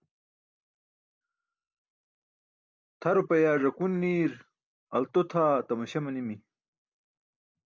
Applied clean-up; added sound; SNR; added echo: none; none; none; none.